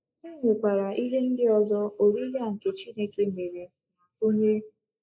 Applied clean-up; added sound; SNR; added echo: neural mask model Resemble Enhance denoiser.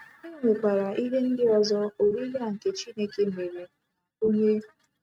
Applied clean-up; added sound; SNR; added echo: neural mask model RNNoise.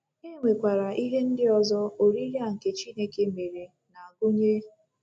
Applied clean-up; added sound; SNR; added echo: none; none; none; none.